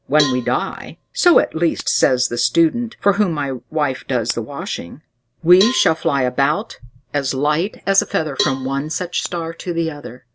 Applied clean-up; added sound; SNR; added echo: none; Cowbell; 11 dB; none.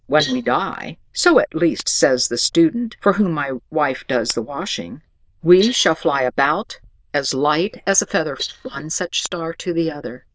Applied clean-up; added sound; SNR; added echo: neural diffusion model UNIVERSE++.